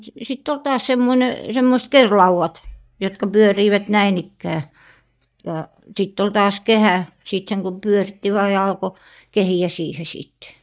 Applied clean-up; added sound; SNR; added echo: neural mask model DeepFilterNet 3.